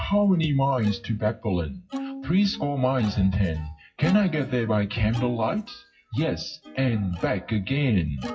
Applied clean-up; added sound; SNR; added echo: classical method WPE with log-MMSE.